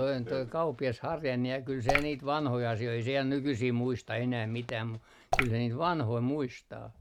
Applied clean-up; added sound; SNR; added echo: none; Drip / Water; -2 dB; none.